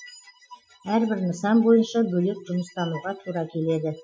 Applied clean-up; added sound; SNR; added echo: classical method Wiener filter.